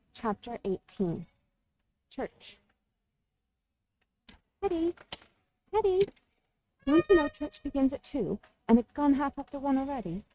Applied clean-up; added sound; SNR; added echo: neural mask model RNNoise.